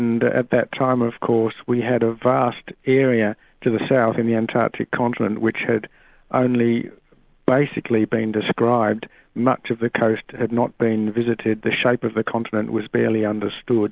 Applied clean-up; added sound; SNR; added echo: none; none; none; none.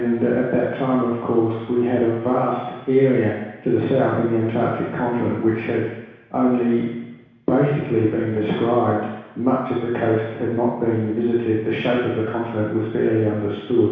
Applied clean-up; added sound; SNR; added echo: none; none; none; reverberation time 1.1 s.